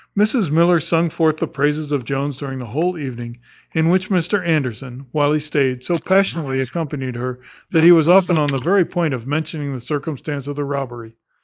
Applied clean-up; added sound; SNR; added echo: neural mask model Resemble Enhance denoiser.